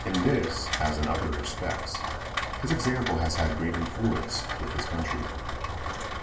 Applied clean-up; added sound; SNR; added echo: none; Rain; 3 dB; reverberation time 0.8 s.